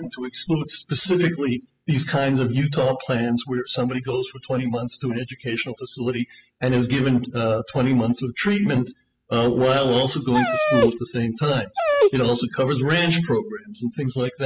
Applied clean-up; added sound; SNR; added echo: classical method spectral subtraction.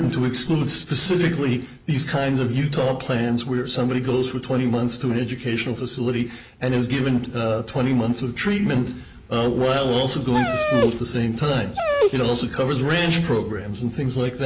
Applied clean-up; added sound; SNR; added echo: none; Dog; 2 dB; none.